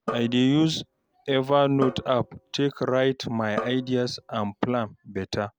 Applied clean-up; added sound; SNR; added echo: none; Drum; 14 dB; none.